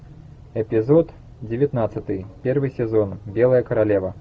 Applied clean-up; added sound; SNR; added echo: none; none; none; none.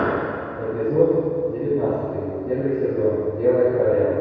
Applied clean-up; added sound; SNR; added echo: none; none; none; reverberation time 2.2 s.